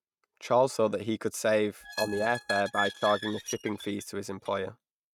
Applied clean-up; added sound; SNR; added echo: neural mask model RNNoise.